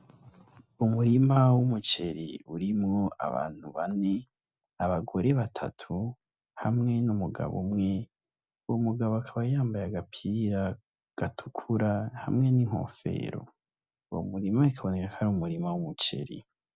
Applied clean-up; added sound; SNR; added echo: none; none; none; none.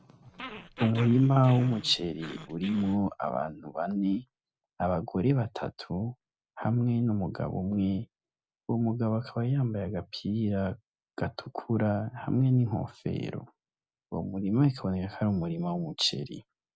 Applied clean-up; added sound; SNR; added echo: none; Growling; 14 dB; none.